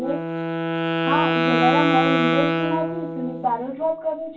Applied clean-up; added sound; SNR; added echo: none; Wind instrument, woodwind instrument; -2 dB; reverberation time 0.2 s.